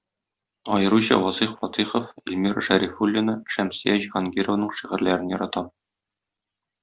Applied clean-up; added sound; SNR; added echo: none; none; none; none.